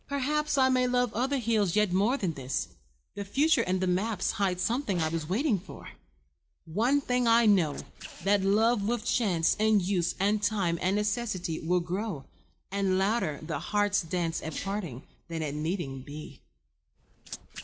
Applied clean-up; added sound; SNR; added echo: neural separator model SepFormer DNS4.